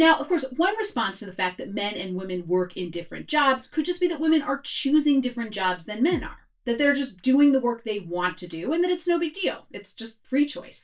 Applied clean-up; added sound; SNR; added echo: neural mask model DeepFilterNet 3.